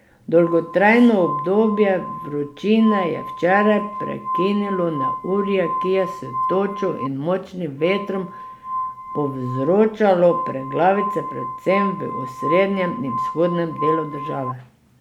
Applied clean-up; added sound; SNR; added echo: none; Glass; 8 dB; none.